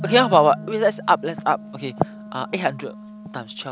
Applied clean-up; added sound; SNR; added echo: none; Wind instrument, woodwind instrument + Keyboard (musical); 14 dB; none.